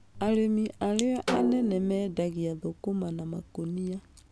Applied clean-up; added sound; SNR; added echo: none; Snare drum; 7 dB; none.